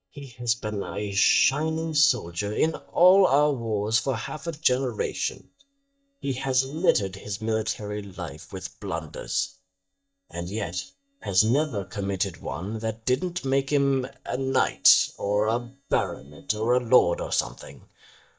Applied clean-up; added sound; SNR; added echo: neural mask model DeepFilterNet 3.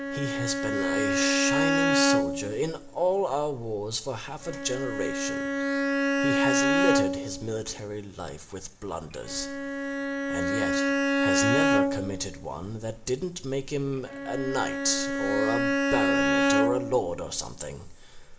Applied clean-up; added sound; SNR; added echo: none; Bowed string instrument; -4 dB; reverberation time 2.2 s.